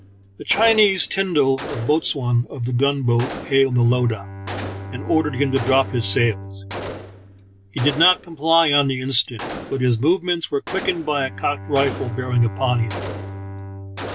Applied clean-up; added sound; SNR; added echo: none; Gunshot, gunfire + Bowed string instrument; 11 dB; none.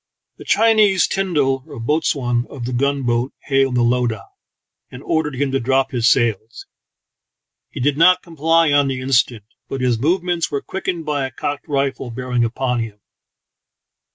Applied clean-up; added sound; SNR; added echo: none; none; none; none.